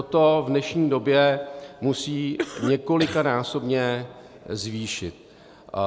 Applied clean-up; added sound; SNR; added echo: none; Cough; 8 dB; none.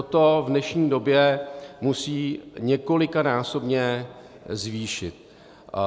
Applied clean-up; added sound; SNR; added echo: none; none; none; none.